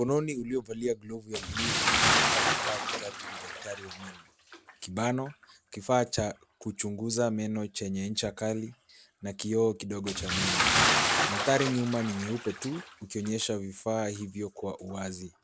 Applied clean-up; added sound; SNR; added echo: none; Bathtub (filling or washing) / Splash, splatter; 0 dB; none.